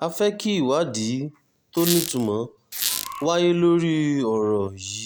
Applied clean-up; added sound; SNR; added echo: none; Squeak; 6 dB; none.